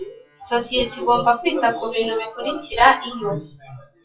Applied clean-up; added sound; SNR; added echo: classical method WPE with log-MMSE.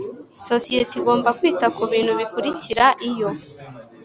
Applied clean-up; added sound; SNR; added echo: none; none; none; none.